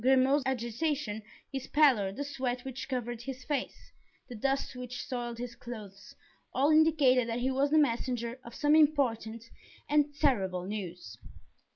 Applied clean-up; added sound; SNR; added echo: none; none; none; none.